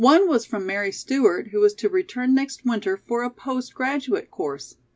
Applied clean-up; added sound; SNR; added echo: none; none; none; none.